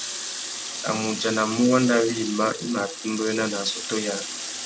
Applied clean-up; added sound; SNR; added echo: none; Water tap, faucet; 8 dB; none.